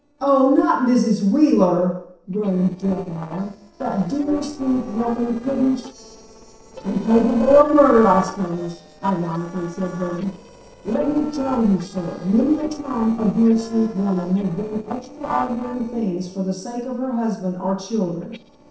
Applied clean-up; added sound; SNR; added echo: neural separator model SepFormer DNS4.